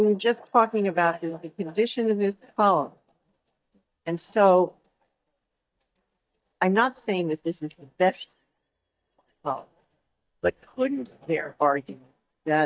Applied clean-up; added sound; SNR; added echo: neural mask model DeepFilterNet 3.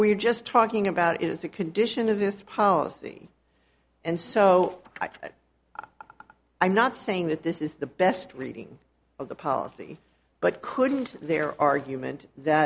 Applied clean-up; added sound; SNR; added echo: none; none; none; none.